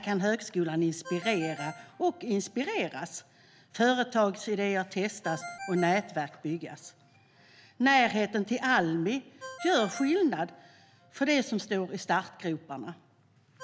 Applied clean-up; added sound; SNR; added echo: none; Ringtone; 19 dB; none.